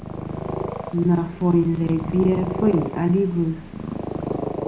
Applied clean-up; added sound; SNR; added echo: none; Purr; 7 dB; reverberation time 0.4 s.